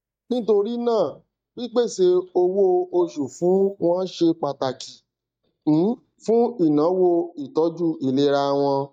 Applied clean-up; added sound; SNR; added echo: neural mask model DeepFilterNet 3.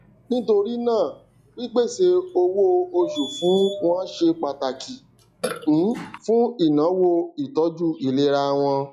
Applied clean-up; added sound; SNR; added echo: classical method log-MMSE.